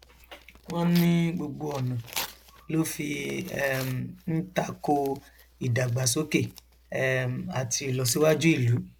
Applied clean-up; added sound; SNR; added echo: none; Tearing; 18 dB; none.